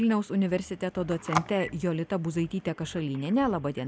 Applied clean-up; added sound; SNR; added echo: none; Telephone; 10 dB; none.